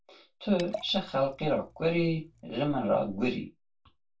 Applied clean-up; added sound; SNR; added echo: none; Liquid; 17 dB; reverberation time 0.2 s.